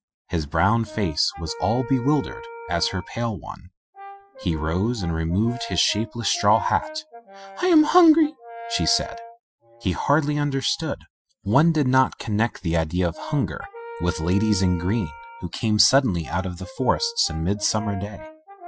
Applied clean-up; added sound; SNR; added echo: classical method Wiener filter.